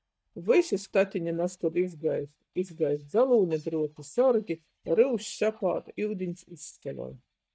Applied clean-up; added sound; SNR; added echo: neural mask model DeepFilterNet 3.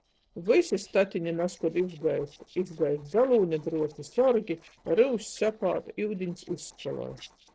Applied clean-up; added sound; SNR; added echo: neural separator model SepFormer DNS4.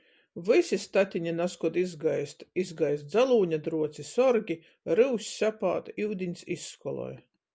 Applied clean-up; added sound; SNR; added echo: none; none; none; none.